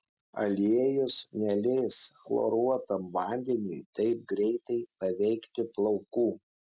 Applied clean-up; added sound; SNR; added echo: none; none; none; none.